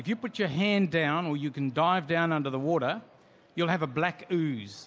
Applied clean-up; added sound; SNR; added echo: none; none; none; none.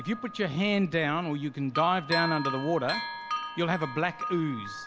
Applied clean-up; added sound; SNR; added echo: none; Bell; 7 dB; none.